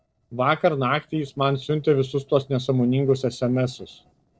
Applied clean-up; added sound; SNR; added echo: neural separator model SepFormer DNS4.